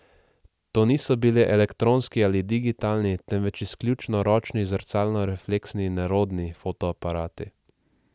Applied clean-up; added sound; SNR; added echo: none; none; none; none.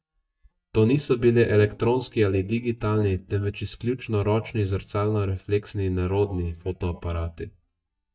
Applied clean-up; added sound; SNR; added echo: neural mask model DeepFilterNet 3.